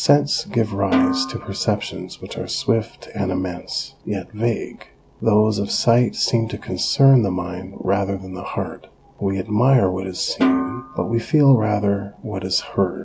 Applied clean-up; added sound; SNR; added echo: none; Snare drum; 4 dB; none.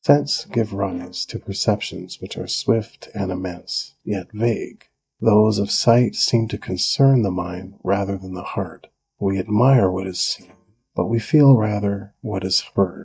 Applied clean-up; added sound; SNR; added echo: neural mask model DeepFilterNet 3.